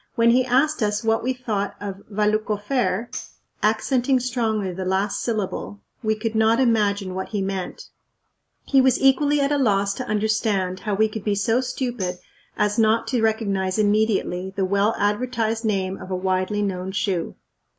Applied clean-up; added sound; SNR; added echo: none; Tambourine; 18 dB; none.